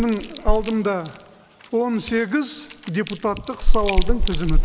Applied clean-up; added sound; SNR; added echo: none; Chewing, mastication; -3 dB; none.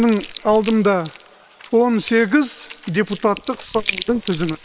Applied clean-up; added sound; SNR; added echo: neural separator model SepFormer WHAM!.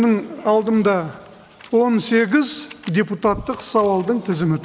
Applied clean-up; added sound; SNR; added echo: none; none; none; none.